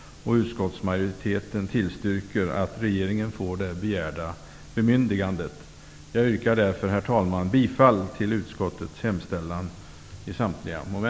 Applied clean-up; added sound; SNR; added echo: none; none; none; none.